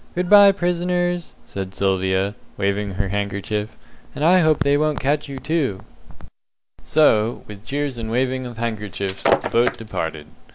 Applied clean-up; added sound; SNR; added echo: none; Shatter; 5 dB; none.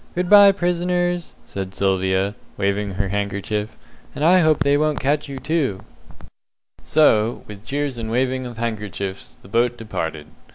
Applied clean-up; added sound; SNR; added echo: none; none; none; none.